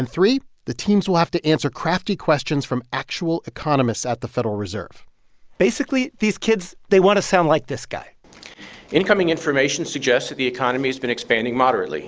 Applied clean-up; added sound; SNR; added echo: none; none; none; none.